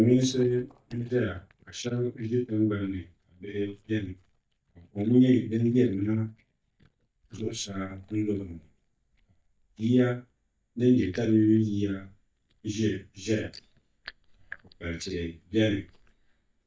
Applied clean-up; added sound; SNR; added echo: neural mask model DeepFilterNet 3.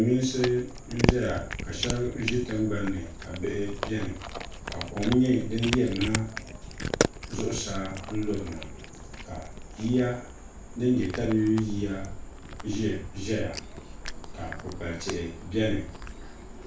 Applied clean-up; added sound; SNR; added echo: none; Cat; 6 dB; reverberation time 0.4 s.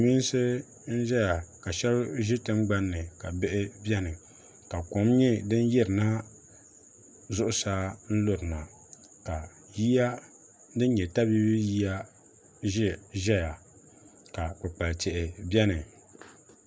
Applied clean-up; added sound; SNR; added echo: none; none; none; none.